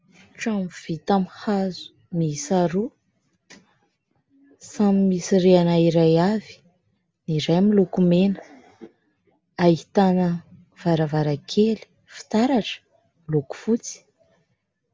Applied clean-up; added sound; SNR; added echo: none; none; none; none.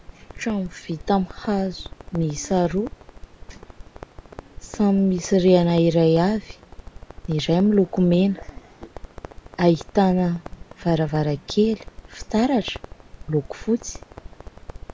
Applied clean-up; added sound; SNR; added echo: none; Crackle; 17 dB; none.